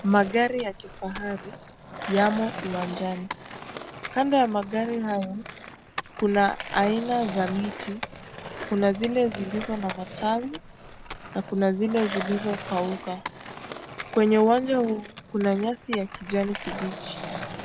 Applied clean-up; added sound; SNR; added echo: none; Skateboard; 11 dB; none.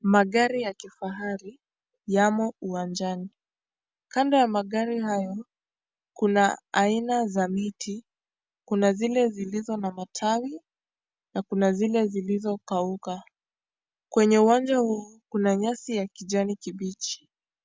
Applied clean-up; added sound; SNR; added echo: none; none; none; none.